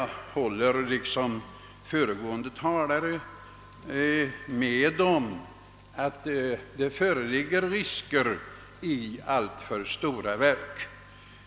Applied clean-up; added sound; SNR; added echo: none; none; none; none.